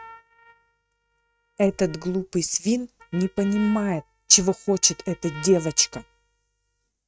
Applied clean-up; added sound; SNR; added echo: neural mask model RNNoise.